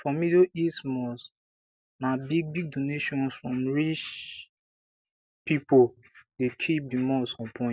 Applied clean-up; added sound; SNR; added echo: none; none; none; none.